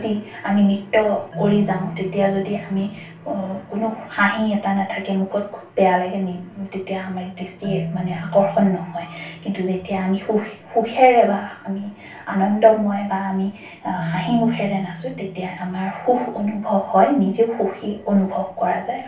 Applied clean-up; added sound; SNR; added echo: none; Marimba, xylophone; 15 dB; reverberation time 0.3 s.